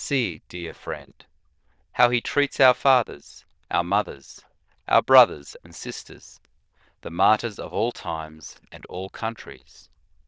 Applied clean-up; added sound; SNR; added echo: neural diffusion model UNIVERSE++.